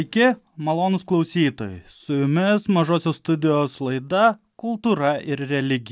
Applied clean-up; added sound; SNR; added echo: none; none; none; none.